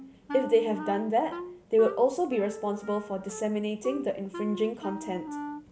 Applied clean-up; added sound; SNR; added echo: none; Wind instrument, woodwind instrument; 11 dB; none.